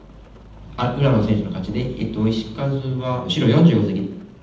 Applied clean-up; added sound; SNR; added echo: none; Rain; 20 dB; reverberation time 0.8 s.